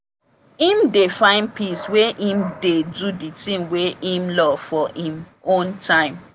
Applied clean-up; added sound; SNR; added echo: none; none; none; none.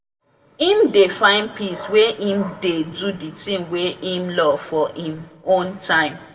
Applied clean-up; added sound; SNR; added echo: none; none; none; reverberation time 0.8 s.